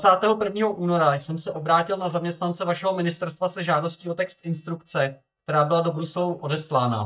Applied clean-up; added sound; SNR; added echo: neural mask model DeepFilterNet 3.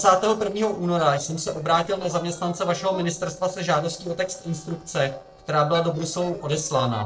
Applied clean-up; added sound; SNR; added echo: neural separator model SepFormer DNS4.